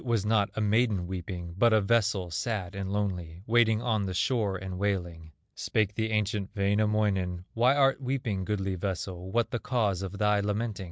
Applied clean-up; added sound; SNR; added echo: none; none; none; none.